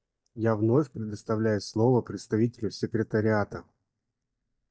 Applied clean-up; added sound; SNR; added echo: neural mask model DeepFilterNet 3.